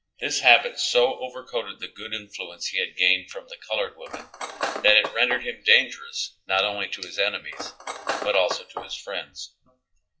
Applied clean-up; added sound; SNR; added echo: classical method WPE with log-MMSE.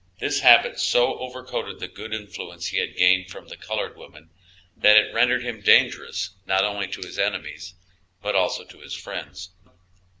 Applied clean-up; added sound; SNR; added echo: none; none; none; none.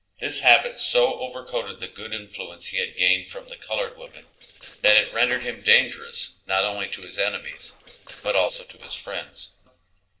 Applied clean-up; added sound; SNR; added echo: neural separator model SepFormer DNS4.